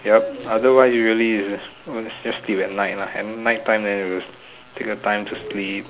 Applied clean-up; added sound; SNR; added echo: none; none; none; none.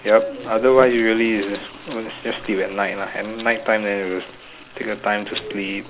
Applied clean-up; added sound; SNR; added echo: none; Rattle + Toilet flush / Water; 18 dB; none.